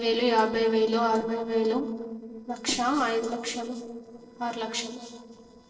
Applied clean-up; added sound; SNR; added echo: neural separator model SepFormer DNS4.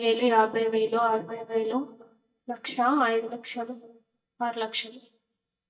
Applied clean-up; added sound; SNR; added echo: neural mask model DeepFilterNet 3.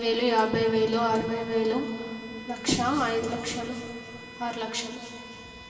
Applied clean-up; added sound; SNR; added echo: none; Bowed string instrument; 17 dB; reverberation time 2.9 s.